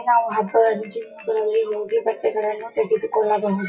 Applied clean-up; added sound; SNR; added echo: classical method WPE with log-MMSE.